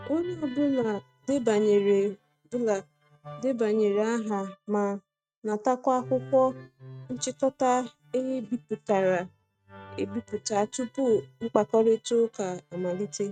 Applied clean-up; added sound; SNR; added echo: neural mask model RNNoise.